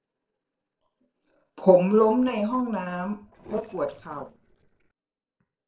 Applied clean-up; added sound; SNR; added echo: neural separator model SepFormer DNS4.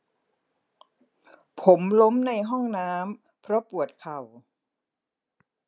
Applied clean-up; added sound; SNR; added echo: none; none; none; none.